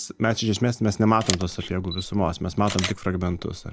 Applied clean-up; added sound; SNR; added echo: none; Camera; 10 dB; none.